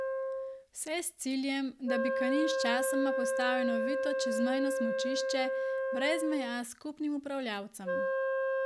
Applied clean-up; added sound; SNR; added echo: none; Wind instrument, woodwind instrument; -2 dB; none.